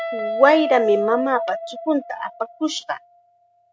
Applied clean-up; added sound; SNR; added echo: none; Guitar; 7 dB; none.